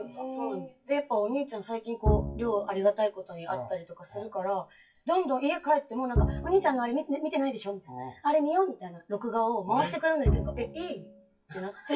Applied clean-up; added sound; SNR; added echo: classical method WPE with log-MMSE.